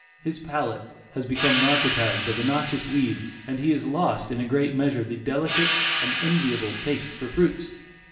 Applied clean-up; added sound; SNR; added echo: none; Cymbal; 2 dB; reverberation time 1.0 s.